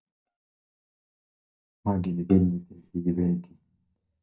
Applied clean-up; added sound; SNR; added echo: neural mask model DeepFilterNet 3.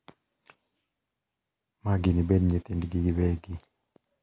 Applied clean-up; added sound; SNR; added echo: none; none; none; none.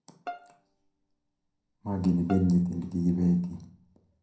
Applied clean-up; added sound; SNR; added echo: none; Bowed string instrument; 19 dB; reverberation time 0.6 s.